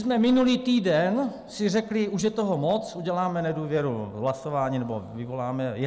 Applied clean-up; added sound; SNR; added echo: none; none; none; none.